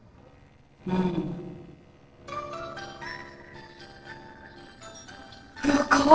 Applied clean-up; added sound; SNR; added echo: neural separator model SepFormer DNS4.